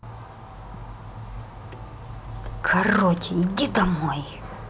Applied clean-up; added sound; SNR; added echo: none; Car; 19 dB; none.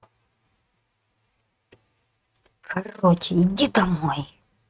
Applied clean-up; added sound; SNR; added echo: neural mask model RNNoise.